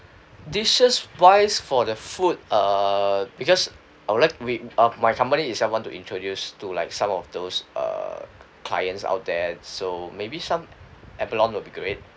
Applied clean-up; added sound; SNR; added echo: none; none; none; none.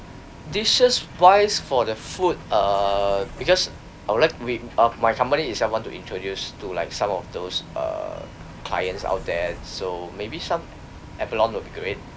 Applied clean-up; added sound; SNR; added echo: none; Bus; 16 dB; none.